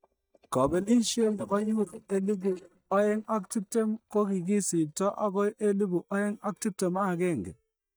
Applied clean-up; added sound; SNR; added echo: neural mask model DeepFilterNet 3.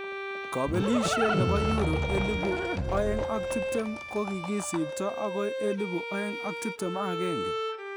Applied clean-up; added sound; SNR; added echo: none; Livestock, farm animals, working animals + Bowed string instrument; 0 dB; none.